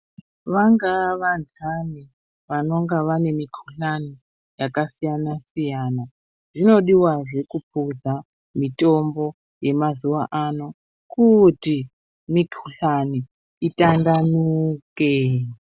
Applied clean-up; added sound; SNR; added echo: none; none; none; none.